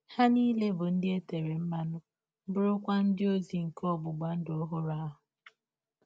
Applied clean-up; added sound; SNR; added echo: none; none; none; none.